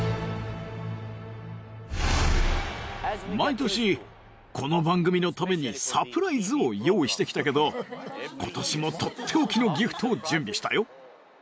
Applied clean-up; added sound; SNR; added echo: none; none; none; none.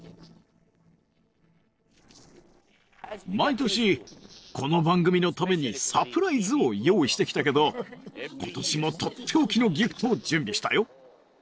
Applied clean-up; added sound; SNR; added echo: neural separator model SepFormer DNS4.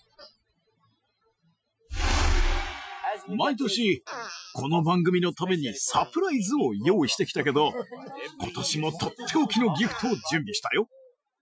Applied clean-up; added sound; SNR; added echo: classical method Wiener filter.